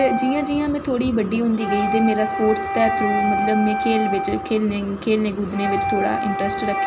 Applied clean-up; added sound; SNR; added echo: none; Wind instrument, woodwind instrument; 3 dB; none.